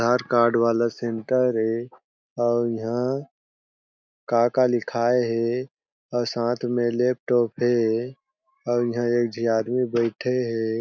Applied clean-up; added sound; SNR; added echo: none; none; none; none.